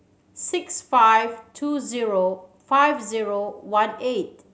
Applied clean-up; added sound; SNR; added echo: none; none; none; none.